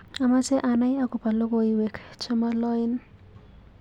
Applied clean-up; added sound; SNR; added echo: none; none; none; none.